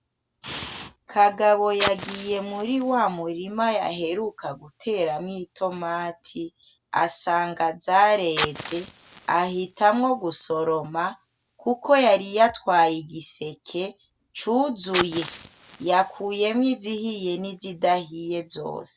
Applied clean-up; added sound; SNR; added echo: none; Fire; 11 dB; none.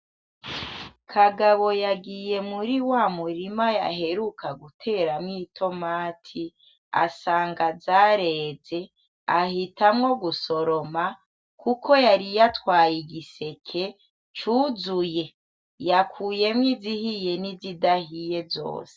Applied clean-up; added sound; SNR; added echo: none; none; none; none.